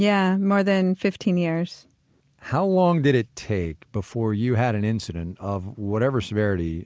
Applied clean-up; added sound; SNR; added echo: none; none; none; none.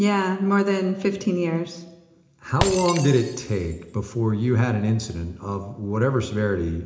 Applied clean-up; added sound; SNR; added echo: none; Shatter; 14 dB; reverberation time 0.8 s.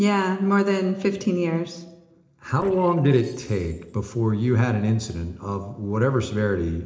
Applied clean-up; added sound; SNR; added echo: neural separator model SepFormer DNS4.